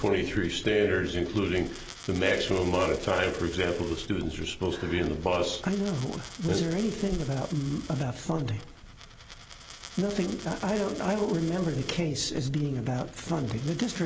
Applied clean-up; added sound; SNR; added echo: none; Coin (dropping); 18 dB; none.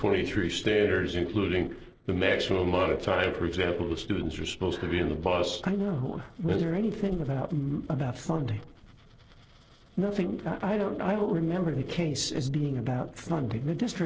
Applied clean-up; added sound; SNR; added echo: neural separator model SepFormer DNS4.